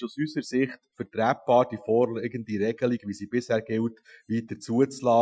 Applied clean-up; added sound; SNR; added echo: classical method Wiener filter.